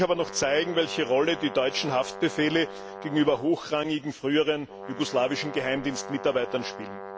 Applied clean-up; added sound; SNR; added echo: none; Brass instrument; 13 dB; none.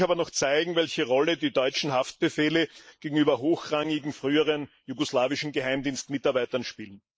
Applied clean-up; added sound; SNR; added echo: neural mask model Resemble Enhance denoiser.